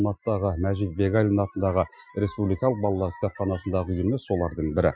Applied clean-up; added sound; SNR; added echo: classical method Wiener filter.